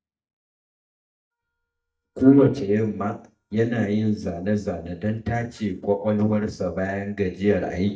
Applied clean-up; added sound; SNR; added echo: neural mask model DeepFilterNet 3.